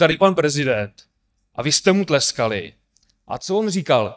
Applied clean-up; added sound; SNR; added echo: neural mask model DeepFilterNet 3.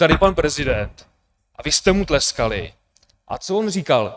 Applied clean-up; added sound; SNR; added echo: neural mask model RNNoise.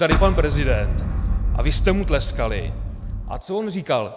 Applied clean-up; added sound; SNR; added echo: none; Boom; -3 dB; none.